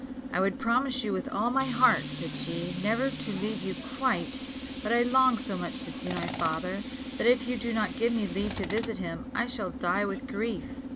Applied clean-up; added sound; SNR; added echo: none; Tools; 6 dB; none.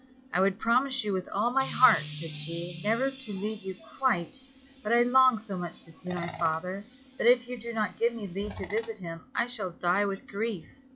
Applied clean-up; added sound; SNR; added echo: classical method log-MMSE.